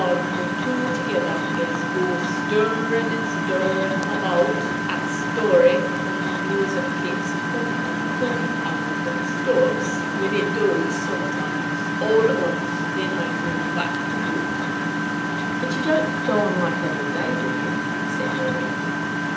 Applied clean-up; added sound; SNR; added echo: none; Engine; -1 dB; reverberation time 0.9 s.